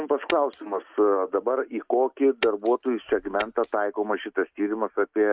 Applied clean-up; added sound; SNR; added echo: neural mask model RNNoise.